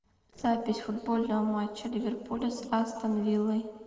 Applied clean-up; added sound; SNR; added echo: neural separator model SepFormer DNS4.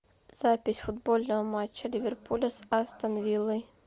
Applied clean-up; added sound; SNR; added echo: none; none; none; none.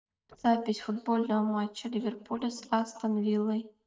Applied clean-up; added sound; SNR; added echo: neural mask model DeepFilterNet 3.